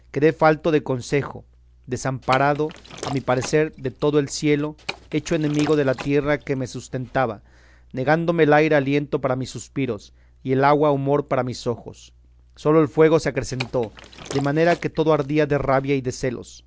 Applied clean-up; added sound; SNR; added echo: none; Liquid; 17 dB; none.